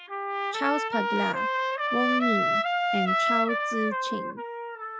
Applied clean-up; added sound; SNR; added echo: classical method log-MMSE.